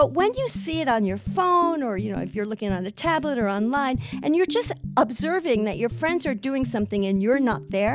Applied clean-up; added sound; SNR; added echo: none; none; none; none.